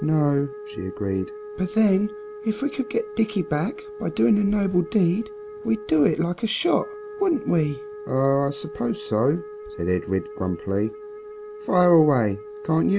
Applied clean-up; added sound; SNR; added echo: none; Wind instrument, woodwind instrument; 14 dB; none.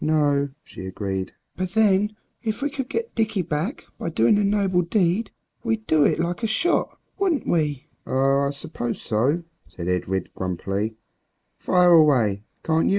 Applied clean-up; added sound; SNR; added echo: neural mask model Resemble Enhance denoiser.